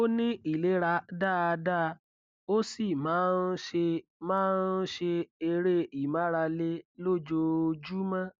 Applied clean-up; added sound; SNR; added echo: none; none; none; none.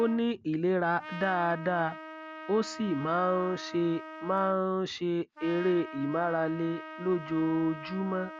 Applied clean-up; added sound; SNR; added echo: none; Trumpet; 14 dB; none.